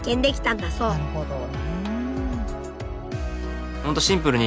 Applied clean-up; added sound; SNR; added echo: none; none; none; none.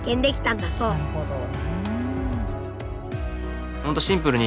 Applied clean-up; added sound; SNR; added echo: none; Bowed string instrument; 11 dB; none.